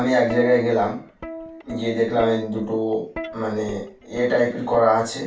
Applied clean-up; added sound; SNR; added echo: none; Plucked string instrument; 14 dB; reverberation time 0.2 s.